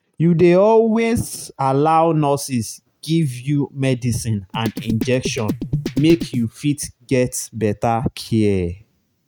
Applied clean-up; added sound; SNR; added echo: neural mask model RNNoise.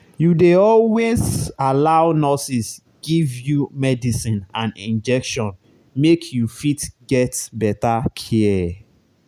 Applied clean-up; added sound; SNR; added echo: none; none; none; none.